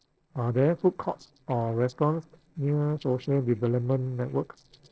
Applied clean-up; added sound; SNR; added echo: neural separator model SepFormer DNS4.